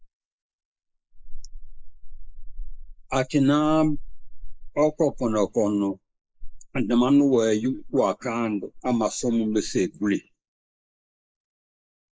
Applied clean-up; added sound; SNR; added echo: neural mask model Resemble Enhance denoiser.